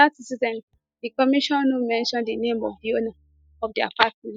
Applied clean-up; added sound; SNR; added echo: neural mask model DeepFilterNet 3.